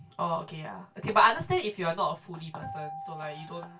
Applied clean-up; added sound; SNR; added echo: none; Acoustic guitar; 16 dB; reverberation time 0.2 s.